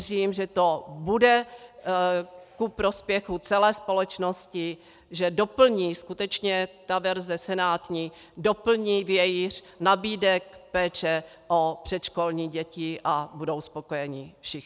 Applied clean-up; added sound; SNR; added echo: none; none; none; none.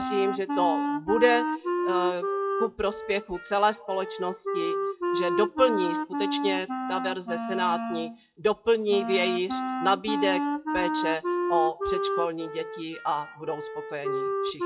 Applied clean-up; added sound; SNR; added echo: classical method WPE with log-MMSE.